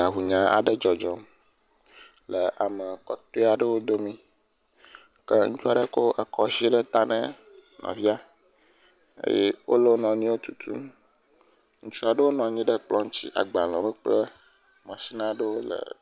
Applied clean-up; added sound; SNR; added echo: none; none; none; none.